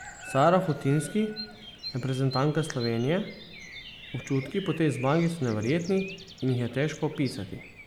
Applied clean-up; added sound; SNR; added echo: none; Bird vocalization, bird call, bird song; 16 dB; none.